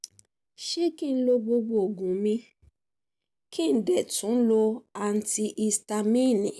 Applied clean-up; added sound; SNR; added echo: none; none; none; none.